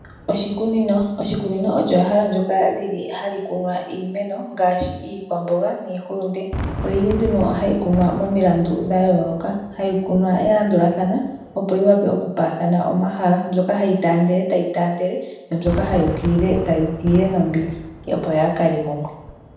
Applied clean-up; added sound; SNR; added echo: none; Fireworks; 14 dB; reverberation time 0.9 s.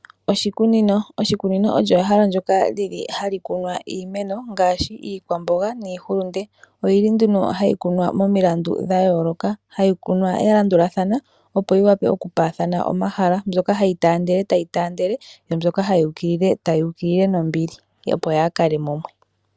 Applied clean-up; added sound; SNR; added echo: none; none; none; none.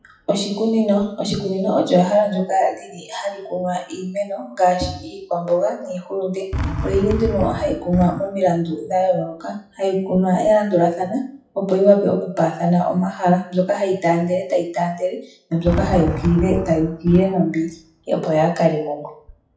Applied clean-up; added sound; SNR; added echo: classical method WPE with log-MMSE.